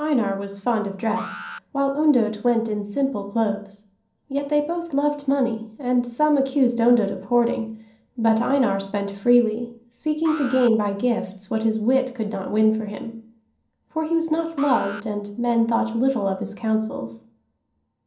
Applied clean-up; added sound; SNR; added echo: none; Alarm; 17 dB; reverberation time 0.6 s.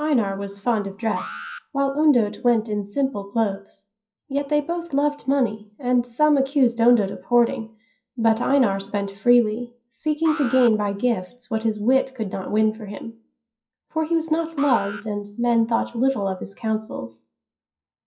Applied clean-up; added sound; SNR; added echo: classical method WPE with log-MMSE.